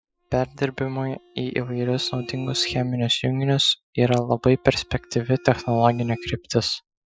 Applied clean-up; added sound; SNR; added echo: classical method Wiener filter.